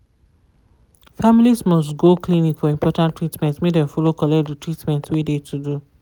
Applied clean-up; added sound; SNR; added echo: none; none; none; none.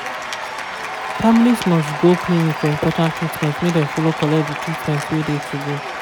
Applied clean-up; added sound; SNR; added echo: none; Applause / Cheering; 7 dB; none.